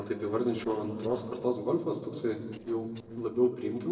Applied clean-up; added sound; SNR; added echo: neural separator model SepFormer DNS4.